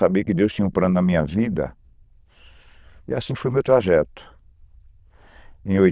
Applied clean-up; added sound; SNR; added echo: neural diffusion model UNIVERSE++.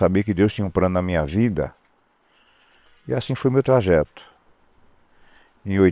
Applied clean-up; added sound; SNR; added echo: neural separator model SepFormer WHAM!.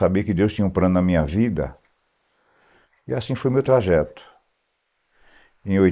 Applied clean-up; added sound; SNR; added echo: neural mask model Resemble Enhance denoiser.